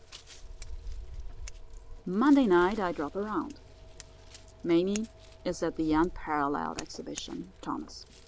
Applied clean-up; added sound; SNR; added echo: none; Scissors; 13 dB; none.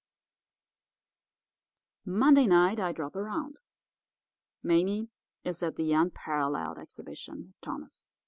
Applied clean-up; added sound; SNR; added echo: none; none; none; none.